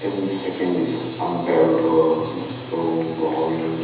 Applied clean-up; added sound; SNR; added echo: none; none; none; reverberation time 1.1 s.